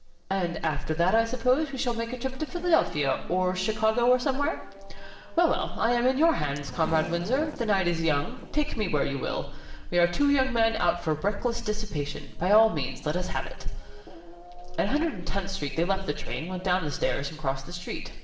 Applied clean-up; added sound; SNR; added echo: neural separator model SepFormer DNS4.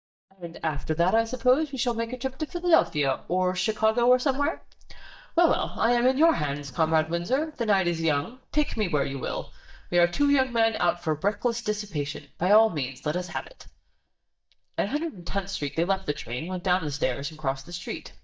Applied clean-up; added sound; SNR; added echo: neural mask model DeepFilterNet 3.